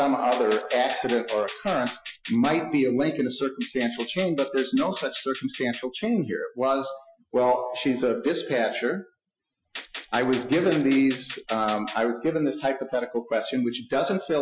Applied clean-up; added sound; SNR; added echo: classical method Wiener filter.